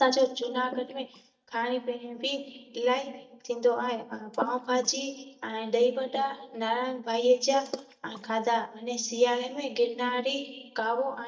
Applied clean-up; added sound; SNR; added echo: neural mask model DeepFilterNet 3.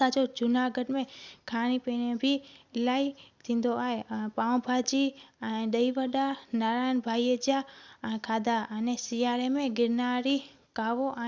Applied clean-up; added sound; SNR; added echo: none; none; none; none.